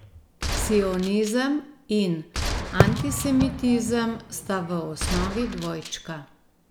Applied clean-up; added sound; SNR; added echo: none; Fireworks + Gunshot, gunfire; 3 dB; none.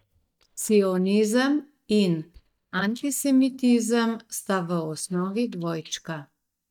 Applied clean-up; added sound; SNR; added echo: neural mask model DeepFilterNet 3.